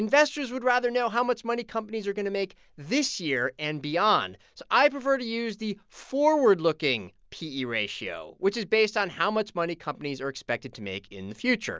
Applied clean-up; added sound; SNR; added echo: none; none; none; none.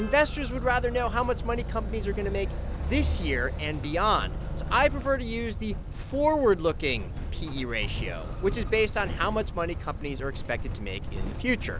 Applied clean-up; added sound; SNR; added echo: none; Motor vehicle (road); 3 dB; none.